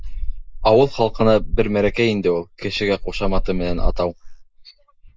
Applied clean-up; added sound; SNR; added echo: neural mask model Resemble Enhance denoiser.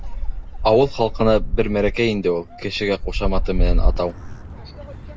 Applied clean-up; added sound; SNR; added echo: none; Gull, seagull; 0 dB; none.